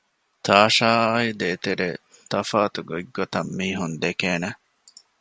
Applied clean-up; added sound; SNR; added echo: none; none; none; none.